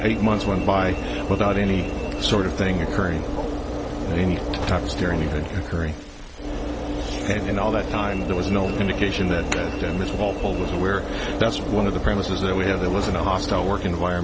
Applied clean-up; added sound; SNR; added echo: none; Alarm / Engine / Train; 3 dB; none.